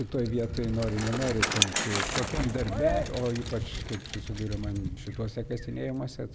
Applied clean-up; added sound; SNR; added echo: none; Bicycle; 1 dB; none.